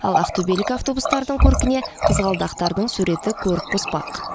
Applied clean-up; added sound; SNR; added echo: none; Water tap, faucet; 1 dB; none.